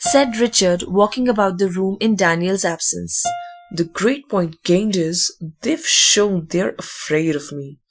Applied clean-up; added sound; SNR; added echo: classical method Wiener filter.